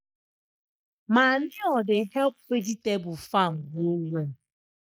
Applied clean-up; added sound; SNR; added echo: neural mask model Resemble Enhance denoiser.